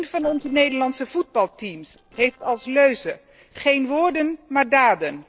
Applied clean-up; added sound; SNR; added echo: neural separator model SepFormer DNS4.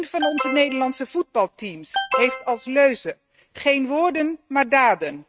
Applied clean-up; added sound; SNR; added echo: neural mask model RNNoise.